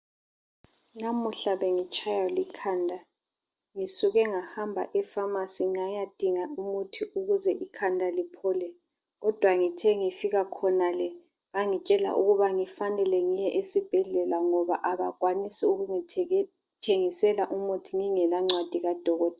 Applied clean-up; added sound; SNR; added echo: none; none; none; none.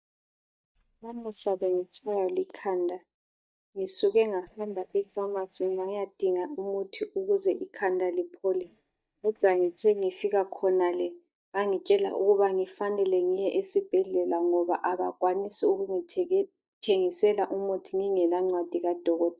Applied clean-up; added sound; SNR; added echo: neural mask model DeepFilterNet 3.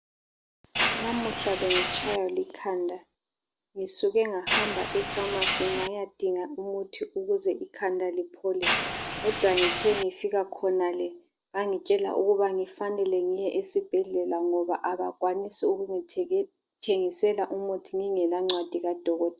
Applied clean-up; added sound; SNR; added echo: none; Mechanisms; 5 dB; none.